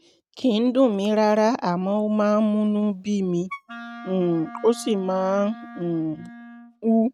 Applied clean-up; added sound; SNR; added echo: neural mask model RNNoise.